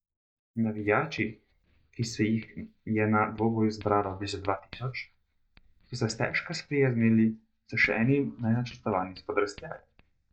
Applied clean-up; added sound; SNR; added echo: neural mask model DeepFilterNet 3.